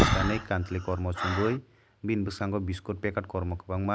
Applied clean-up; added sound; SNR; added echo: none; Breathing; 3 dB; none.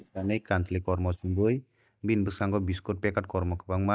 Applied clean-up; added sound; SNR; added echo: neural mask model DeepFilterNet 3.